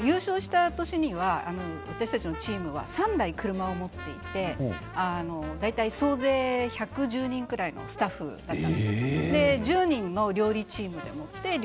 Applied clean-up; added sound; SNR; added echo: none; none; none; none.